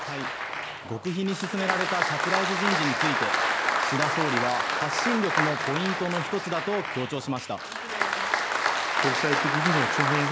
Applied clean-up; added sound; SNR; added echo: none; Applause; -3 dB; none.